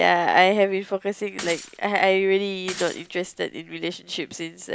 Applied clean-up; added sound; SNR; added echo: none; Shatter / Crushing; 16 dB; none.